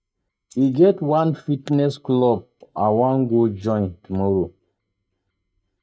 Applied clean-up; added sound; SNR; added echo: neural mask model DeepFilterNet 3.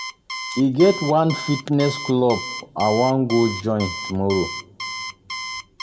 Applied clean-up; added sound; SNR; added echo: none; Alarm; 10 dB; reverberation time 1.3 s.